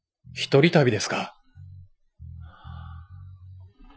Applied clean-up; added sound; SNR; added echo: classical method Wiener filter.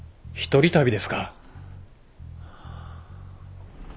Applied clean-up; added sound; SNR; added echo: none; Bass guitar; 15 dB; none.